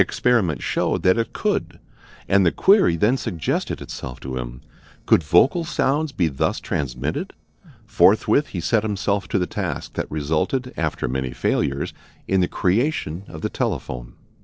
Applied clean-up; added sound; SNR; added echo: neural separator model SepFormer DNS4.